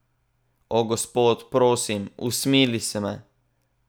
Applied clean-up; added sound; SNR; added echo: none; none; none; none.